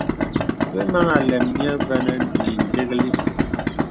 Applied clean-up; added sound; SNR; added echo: none; Idling; -2 dB; none.